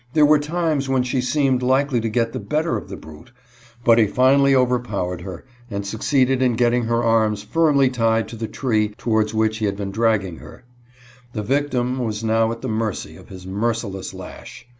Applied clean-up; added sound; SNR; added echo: none; none; none; none.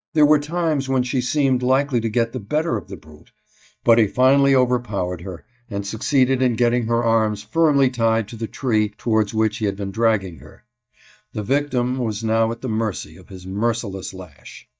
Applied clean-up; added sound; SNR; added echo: neural mask model DeepFilterNet 3.